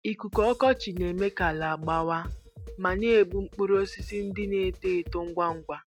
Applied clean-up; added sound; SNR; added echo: neural mask model RNNoise.